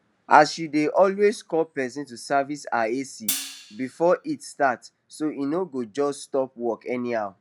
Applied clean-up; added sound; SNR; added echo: none; Hi-hat; 10 dB; none.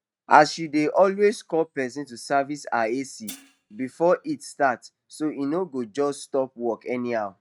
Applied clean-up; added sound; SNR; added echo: neural mask model RNNoise.